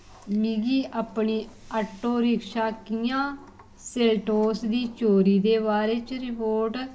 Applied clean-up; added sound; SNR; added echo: none; none; none; none.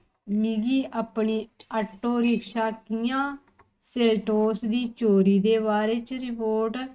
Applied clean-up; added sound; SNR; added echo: neural mask model RNNoise.